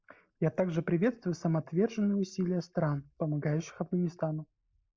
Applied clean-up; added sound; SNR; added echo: neural mask model Resemble Enhance denoiser.